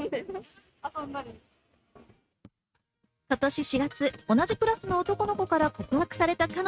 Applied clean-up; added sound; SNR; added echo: neural mask model RNNoise.